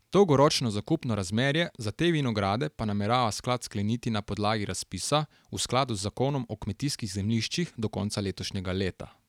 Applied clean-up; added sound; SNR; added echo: none; none; none; none.